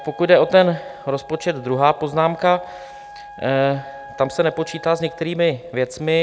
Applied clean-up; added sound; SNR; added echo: none; Wind instrument, woodwind instrument; 20 dB; none.